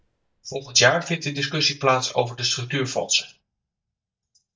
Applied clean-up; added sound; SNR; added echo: neural mask model DeepFilterNet 3.